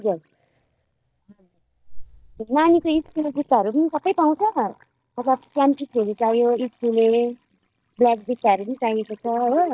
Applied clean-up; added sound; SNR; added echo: neural mask model DeepFilterNet 3.